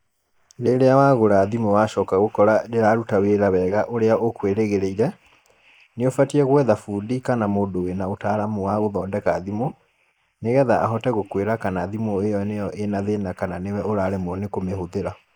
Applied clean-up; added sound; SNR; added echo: neural mask model Resemble Enhance denoiser.